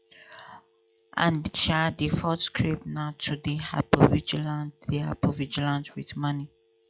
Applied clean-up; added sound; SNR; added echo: classical method log-MMSE.